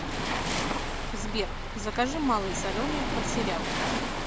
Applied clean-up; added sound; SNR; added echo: none; Waves, surf; 1 dB; none.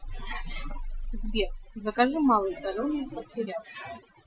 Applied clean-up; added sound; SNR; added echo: classical method Wiener filter.